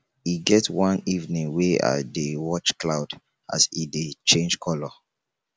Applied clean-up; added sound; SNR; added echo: none; none; none; none.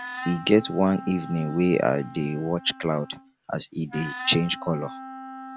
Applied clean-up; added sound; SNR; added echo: none; Wind instrument, woodwind instrument; 14 dB; none.